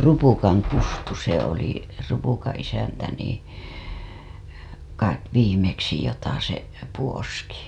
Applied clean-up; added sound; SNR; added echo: none; none; none; none.